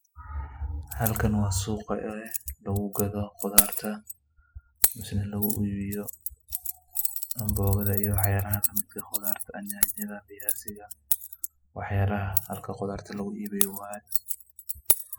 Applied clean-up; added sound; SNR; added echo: classical method spectral subtraction.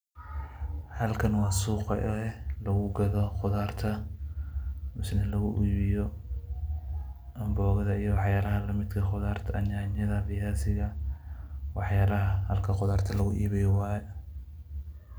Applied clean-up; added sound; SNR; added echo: none; none; none; none.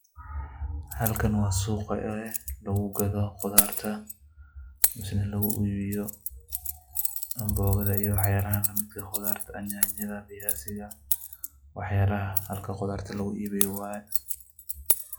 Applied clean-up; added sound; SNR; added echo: classical method log-MMSE.